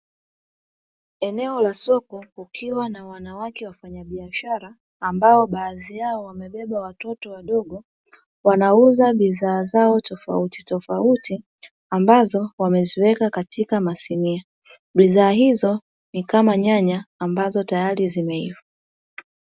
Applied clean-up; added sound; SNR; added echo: none; none; none; none.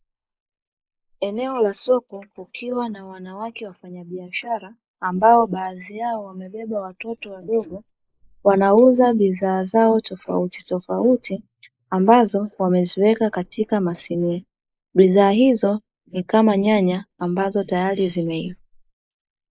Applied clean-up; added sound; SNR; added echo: neural mask model Resemble Enhance denoiser.